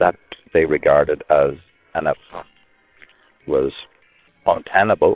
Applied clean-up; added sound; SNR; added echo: neural separator model SepFormer WHAM!.